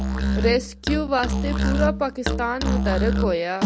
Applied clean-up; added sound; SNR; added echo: none; Musical instrument; -2 dB; none.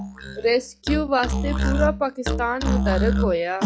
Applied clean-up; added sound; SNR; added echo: classical method log-MMSE.